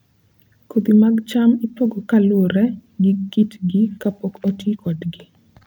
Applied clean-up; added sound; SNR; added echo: none; none; none; none.